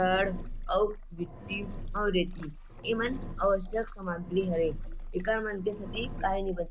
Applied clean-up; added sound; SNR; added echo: none; Engine; 7 dB; none.